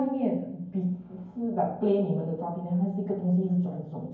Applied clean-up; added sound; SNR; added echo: none; none; none; reverberation time 0.9 s.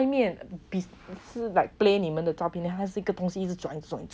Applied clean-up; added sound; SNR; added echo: none; none; none; none.